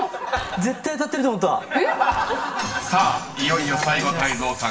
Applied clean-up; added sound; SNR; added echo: none; Gunshot, gunfire; 17 dB; reverberation time 1.8 s.